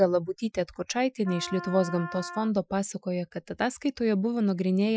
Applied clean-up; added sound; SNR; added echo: classical method Wiener filter.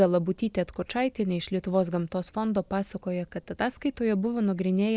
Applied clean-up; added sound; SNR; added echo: none; none; none; none.